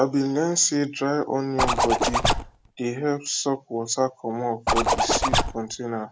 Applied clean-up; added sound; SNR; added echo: none; Zipper (clothing); -3 dB; none.